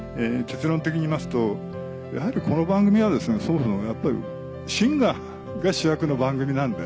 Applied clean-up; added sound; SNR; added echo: none; none; none; none.